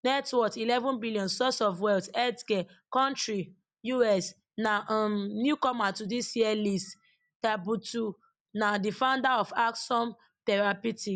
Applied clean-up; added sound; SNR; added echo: none; none; none; none.